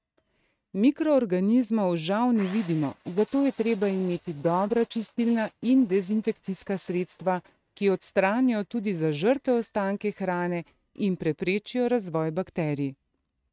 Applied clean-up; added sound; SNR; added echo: neural mask model RNNoise.